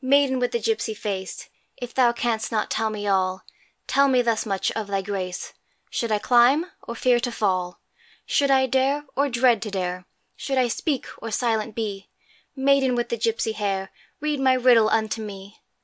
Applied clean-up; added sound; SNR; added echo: none; none; none; none.